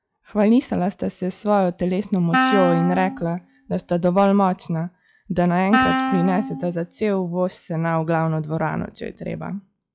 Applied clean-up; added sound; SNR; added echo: classical method log-MMSE.